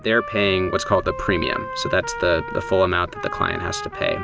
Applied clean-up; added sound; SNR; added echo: none; Trumpet; 9 dB; none.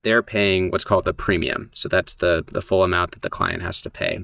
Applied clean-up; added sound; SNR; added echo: neural mask model DeepFilterNet 3.